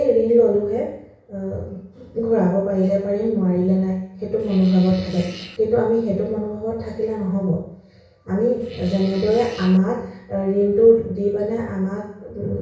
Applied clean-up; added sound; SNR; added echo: none; Fart; 19 dB; reverberation time 0.6 s.